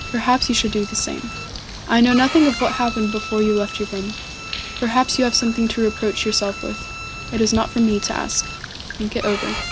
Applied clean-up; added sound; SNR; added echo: none; Bowed string instrument + Bird; 9 dB; none.